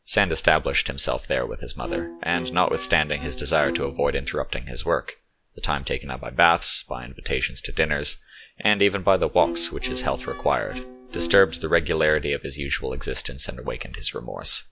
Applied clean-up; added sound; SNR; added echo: none; Bowed string instrument; 11 dB; none.